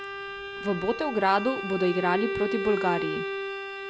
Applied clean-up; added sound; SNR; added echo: none; Bowed string instrument; 5 dB; none.